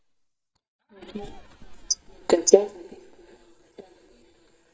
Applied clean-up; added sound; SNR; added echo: neural mask model DeepFilterNet 3.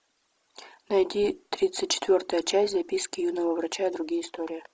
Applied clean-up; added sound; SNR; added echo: none; none; none; none.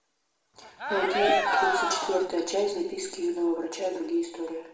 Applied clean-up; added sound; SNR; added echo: none; Cheering; -3 dB; reverberation time 0.8 s.